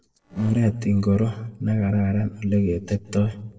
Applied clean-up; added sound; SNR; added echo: neural separator model SepFormer DNS4.